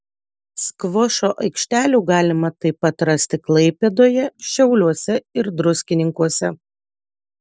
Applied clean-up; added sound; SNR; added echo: none; none; none; none.